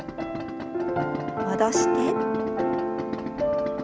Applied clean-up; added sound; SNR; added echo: none; Idling; 11 dB; none.